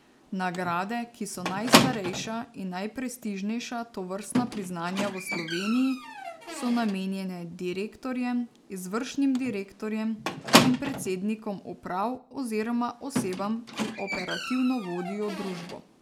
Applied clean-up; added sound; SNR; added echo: none; Squeak; 1 dB; none.